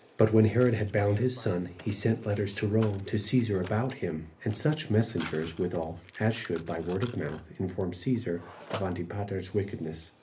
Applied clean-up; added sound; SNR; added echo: none; Mechanisms; 20 dB; reverberation time 0.3 s.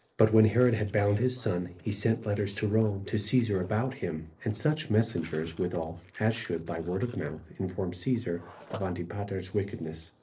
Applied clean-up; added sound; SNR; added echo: neural separator model SepFormer DNS4.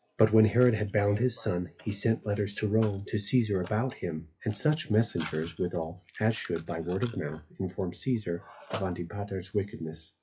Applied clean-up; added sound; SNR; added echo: classical method WPE with log-MMSE.